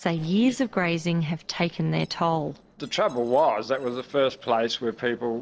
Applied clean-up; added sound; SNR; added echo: neural separator model SepFormer DNS4.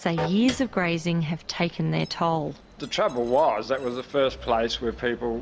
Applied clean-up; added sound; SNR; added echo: none; Piano + Train; 15 dB; none.